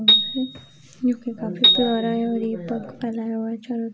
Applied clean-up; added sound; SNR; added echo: none; Piano; -3 dB; none.